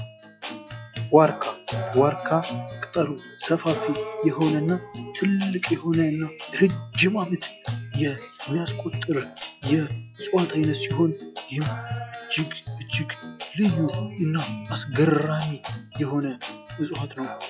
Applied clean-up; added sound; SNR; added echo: classical method log-MMSE.